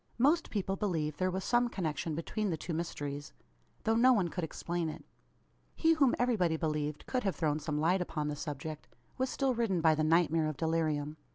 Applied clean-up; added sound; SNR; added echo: none; none; none; none.